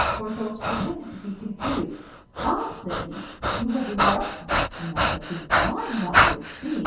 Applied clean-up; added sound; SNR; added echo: none; Breathing; -4 dB; reverberation time 0.7 s.